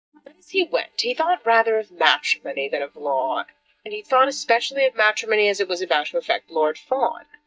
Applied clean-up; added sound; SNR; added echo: neural mask model DeepFilterNet 3.